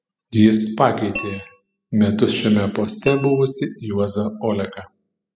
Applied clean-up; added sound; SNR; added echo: classical method spectral subtraction.